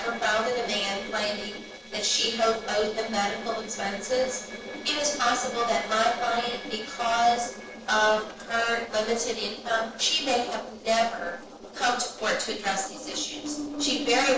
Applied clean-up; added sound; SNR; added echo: neural separator model SepFormer DNS4.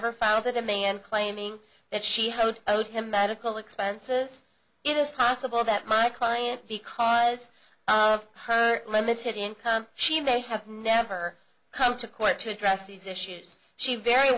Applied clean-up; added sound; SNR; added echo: none; none; none; none.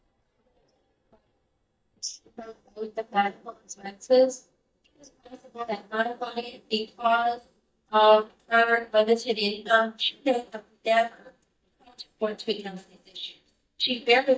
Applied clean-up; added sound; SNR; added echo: neural mask model DeepFilterNet 3.